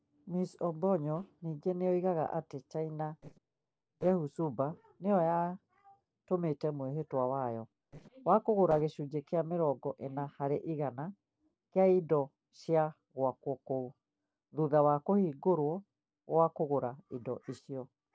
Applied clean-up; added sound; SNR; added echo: neural separator model SepFormer DNS4.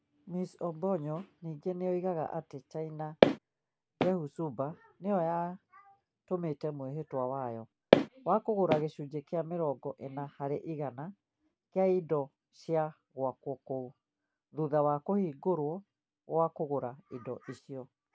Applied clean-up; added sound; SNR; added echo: none; Walk, footsteps; -2 dB; none.